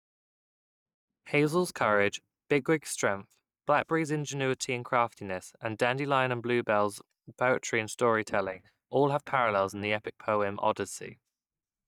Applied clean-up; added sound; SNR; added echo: neural mask model DeepFilterNet 3.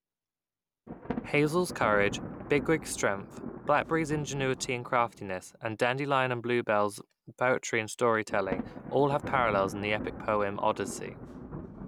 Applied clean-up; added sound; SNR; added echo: none; Thunder; 12 dB; none.